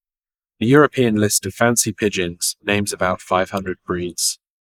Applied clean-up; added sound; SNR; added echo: neural mask model Resemble Enhance denoiser.